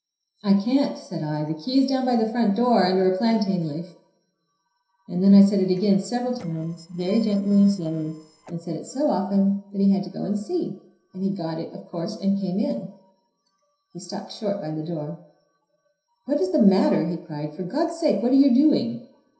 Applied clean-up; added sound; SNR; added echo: neural separator model SepFormer DNS4.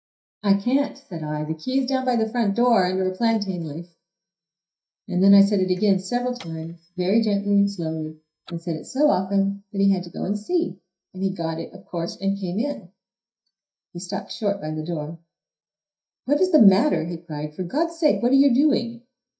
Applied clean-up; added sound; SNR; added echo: neural mask model DeepFilterNet 3.